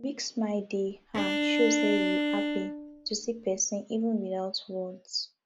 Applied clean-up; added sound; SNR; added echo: none; Bowed string instrument; -2 dB; none.